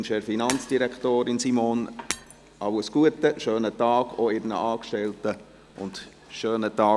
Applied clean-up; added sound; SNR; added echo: none; Shatter; 14 dB; none.